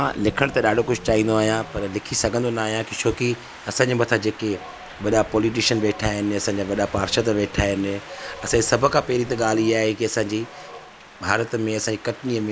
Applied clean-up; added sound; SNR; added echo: none; Wind; 17 dB; none.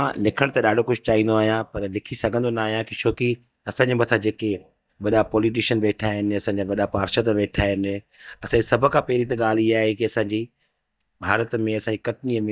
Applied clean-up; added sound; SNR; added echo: neural mask model DeepFilterNet 3.